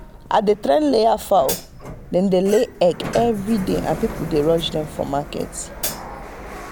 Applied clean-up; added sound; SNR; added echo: none; Hi-hat + Sliding door; 12 dB; none.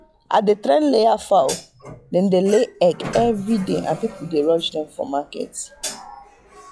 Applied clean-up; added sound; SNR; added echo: classical method log-MMSE.